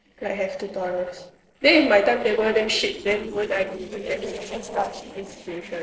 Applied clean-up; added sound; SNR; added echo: neural separator model SepFormer DNS4.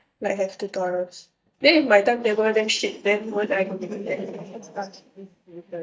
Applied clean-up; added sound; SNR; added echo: neural mask model DeepFilterNet 3.